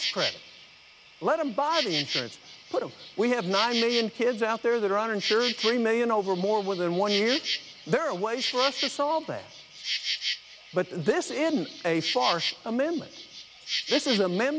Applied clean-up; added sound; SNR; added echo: none; Insect; 7 dB; none.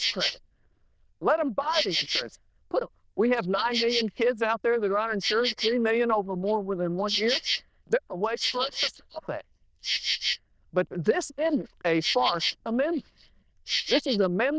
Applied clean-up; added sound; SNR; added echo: neural diffusion model UNIVERSE++.